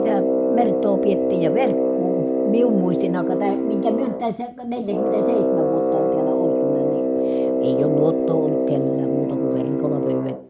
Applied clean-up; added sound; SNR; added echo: none; Brass instrument; -5 dB; none.